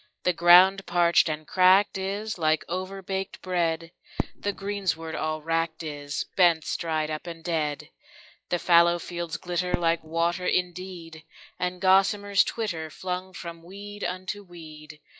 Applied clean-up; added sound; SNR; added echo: classical method log-MMSE.